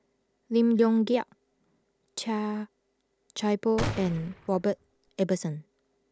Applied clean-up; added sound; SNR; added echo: none; Gunshot, gunfire; 7 dB; none.